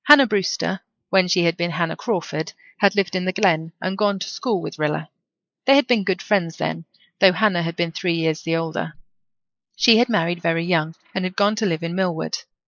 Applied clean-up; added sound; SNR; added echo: neural mask model Resemble Enhance denoiser.